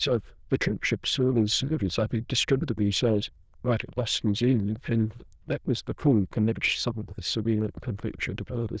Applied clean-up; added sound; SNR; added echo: neural diffusion model UNIVERSE++.